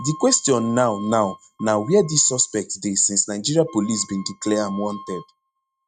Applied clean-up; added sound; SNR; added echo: neural mask model RNNoise.